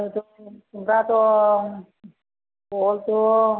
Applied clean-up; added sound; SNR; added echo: none; none; none; none.